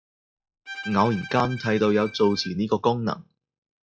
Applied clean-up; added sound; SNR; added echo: classical method log-MMSE.